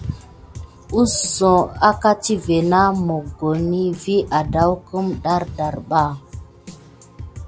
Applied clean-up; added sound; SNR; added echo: none; Drum kit; 17 dB; none.